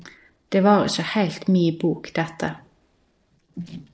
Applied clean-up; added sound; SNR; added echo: neural separator model SepFormer DNS4.